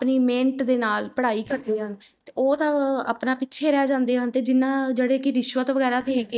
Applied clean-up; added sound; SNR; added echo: neural mask model DeepFilterNet 3.